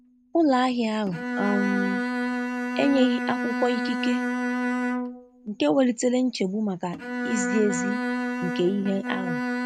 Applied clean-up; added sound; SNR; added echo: neural mask model RNNoise.